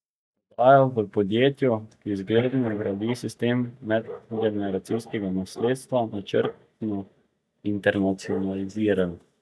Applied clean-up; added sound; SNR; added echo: neural mask model DeepFilterNet 3.